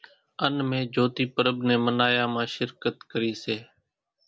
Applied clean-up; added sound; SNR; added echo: none; none; none; none.